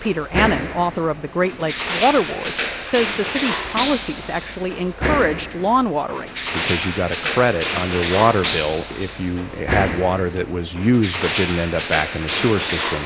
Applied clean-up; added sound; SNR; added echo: none; Crushing; 2 dB; none.